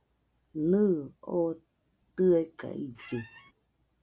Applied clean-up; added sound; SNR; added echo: none; Squeak; 18 dB; none.